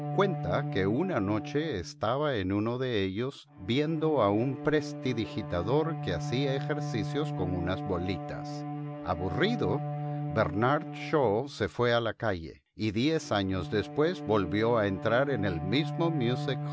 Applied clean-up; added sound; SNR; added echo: none; Bowed string instrument; 7 dB; none.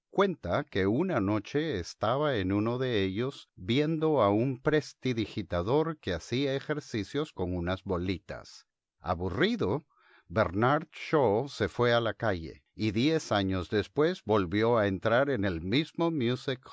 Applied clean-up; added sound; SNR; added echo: none; none; none; none.